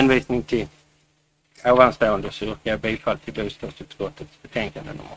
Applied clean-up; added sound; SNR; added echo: neural mask model RNNoise.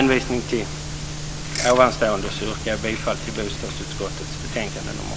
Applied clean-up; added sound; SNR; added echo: none; Ratchet, pawl / Percussion; 6 dB; none.